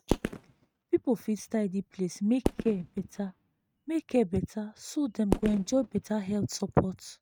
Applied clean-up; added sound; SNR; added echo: neural mask model RNNoise.